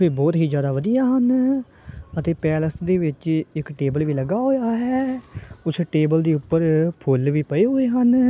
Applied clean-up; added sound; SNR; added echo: none; none; none; none.